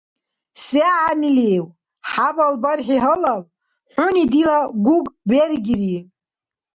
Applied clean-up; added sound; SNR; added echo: none; none; none; none.